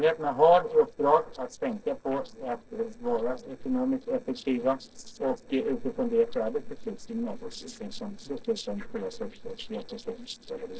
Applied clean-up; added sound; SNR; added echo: neural separator model SepFormer DNS4.